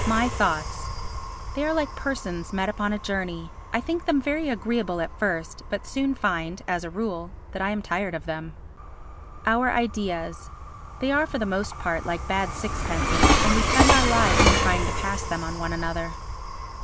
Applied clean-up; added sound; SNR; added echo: none; Train; 0 dB; none.